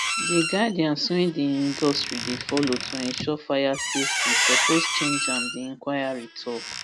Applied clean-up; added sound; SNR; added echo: none; Squeak; 2 dB; none.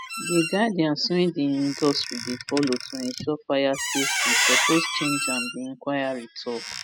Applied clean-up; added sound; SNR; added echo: classical method spectral subtraction.